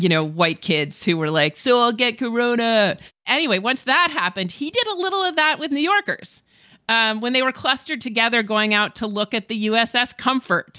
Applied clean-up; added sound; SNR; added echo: none; none; none; none.